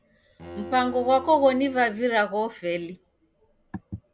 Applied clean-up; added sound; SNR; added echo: none; Bowed string instrument; 17 dB; none.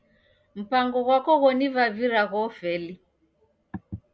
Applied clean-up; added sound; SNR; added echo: none; none; none; none.